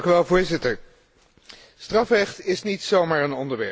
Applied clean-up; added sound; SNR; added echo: none; none; none; none.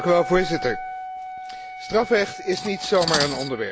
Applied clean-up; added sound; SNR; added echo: none; Cutlery, silverware + Wind instrument, woodwind instrument; 8 dB; none.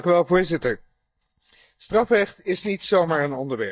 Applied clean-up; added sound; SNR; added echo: neural mask model DeepFilterNet 3.